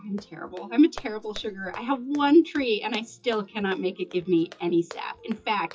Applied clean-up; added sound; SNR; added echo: classical method WPE with log-MMSE.